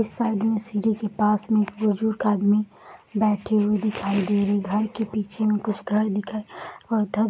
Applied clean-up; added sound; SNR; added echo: none; none; none; none.